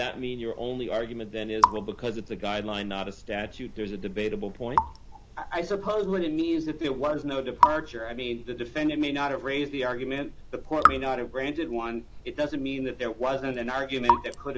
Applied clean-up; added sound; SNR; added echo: none; Raindrop / Drip; 2 dB; none.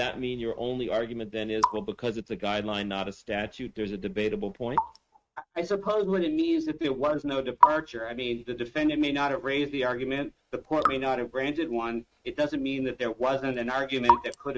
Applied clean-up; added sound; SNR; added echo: neural mask model RNNoise.